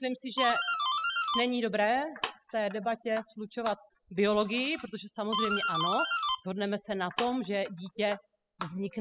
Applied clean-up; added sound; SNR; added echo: classical method spectral subtraction.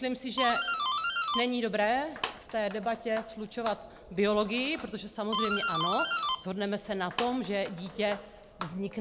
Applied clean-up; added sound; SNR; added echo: none; Doorbell; 4 dB; none.